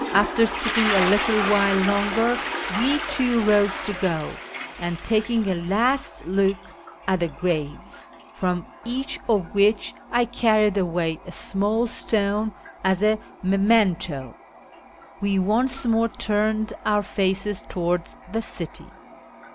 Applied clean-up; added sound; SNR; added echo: none; Toilet flush; 10 dB; none.